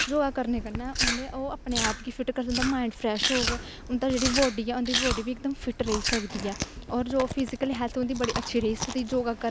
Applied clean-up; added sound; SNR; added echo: none; Chewing, mastication; 4 dB; none.